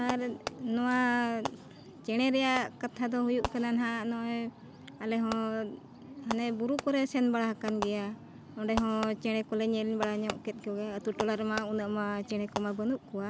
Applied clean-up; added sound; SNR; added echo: none; Fireworks; 12 dB; none.